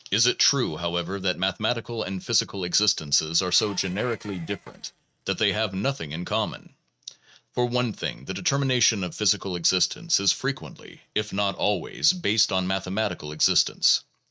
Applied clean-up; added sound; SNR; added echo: neural mask model RNNoise.